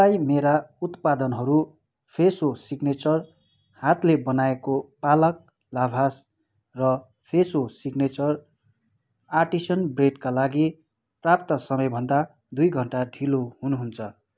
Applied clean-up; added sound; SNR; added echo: none; none; none; none.